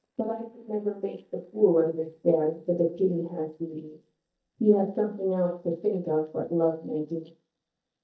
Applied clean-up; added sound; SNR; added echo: neural mask model DeepFilterNet 3.